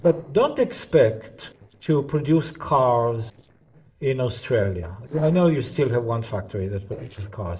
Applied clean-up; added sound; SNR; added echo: neural separator model SepFormer DNS4.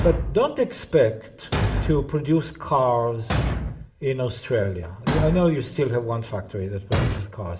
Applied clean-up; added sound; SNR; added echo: none; Thump, thud; 5 dB; reverberation time 1.4 s.